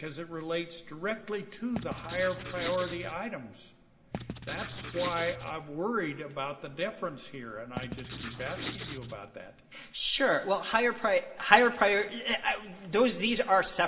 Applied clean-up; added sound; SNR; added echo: none; Writing; 9 dB; reverberation time 2.8 s.